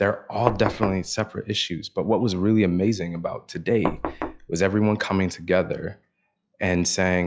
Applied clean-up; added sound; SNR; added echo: classical method log-MMSE.